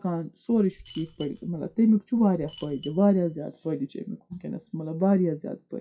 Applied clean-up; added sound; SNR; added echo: classical method WPE with log-MMSE.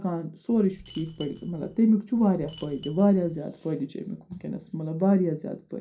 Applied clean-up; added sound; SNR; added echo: none; Coin (dropping); 13 dB; reverberation time 0.3 s.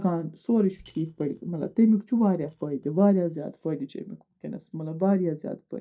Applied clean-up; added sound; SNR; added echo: neural mask model DeepFilterNet 3.